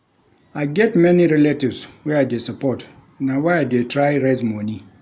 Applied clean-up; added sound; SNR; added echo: none; none; none; none.